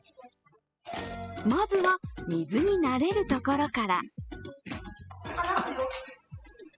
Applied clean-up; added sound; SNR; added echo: classical method spectral subtraction.